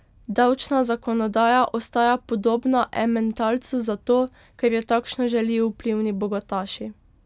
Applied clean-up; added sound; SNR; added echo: none; none; none; none.